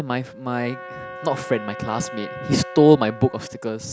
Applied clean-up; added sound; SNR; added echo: none; Wind instrument, woodwind instrument + Trumpet; 14 dB; none.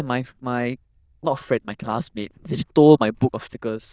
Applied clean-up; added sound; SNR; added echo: neural diffusion model UNIVERSE++.